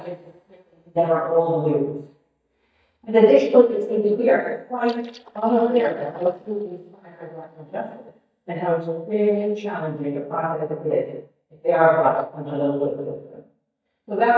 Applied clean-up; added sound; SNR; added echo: neural mask model DeepFilterNet 3.